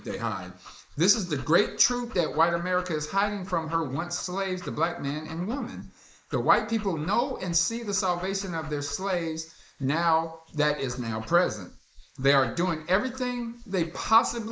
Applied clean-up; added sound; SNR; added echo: neural mask model Resemble Enhance denoiser.